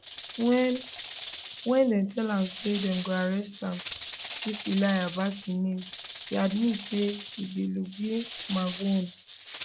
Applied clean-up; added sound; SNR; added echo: none; Rattle / Rattle (instrument); -2 dB; none.